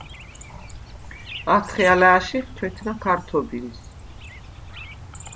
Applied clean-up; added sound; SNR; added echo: none; Chirp, tweet; 15 dB; none.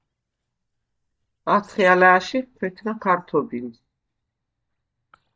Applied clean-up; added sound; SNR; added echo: neural mask model DeepFilterNet 3.